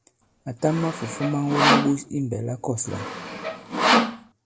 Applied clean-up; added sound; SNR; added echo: none; Sawing; -2 dB; reverberation time 0.3 s.